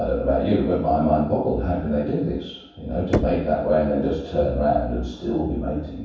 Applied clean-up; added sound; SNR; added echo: none; Knock; 9 dB; reverberation time 0.7 s.